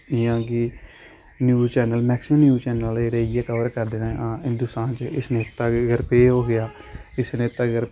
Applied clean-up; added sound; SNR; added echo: none; none; none; none.